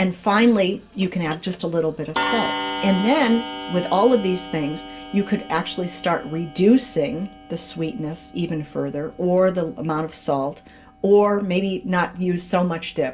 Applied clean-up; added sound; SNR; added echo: none; Clock; 12 dB; reverberation time 0.2 s.